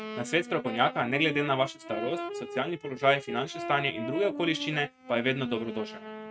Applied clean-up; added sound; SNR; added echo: neural mask model RNNoise.